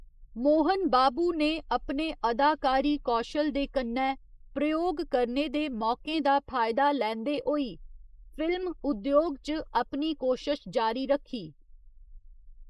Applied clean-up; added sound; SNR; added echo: neural mask model Resemble Enhance denoiser.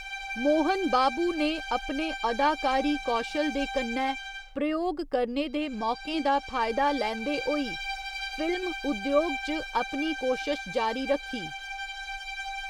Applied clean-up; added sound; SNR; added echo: none; Bowed string instrument; 8 dB; none.